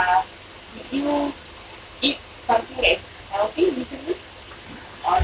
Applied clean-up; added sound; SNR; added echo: none; none; none; none.